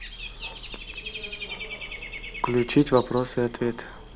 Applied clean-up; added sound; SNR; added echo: none; Bird / Dog; 11 dB; none.